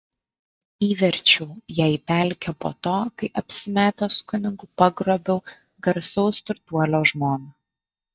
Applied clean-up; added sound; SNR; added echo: neural mask model DeepFilterNet 3.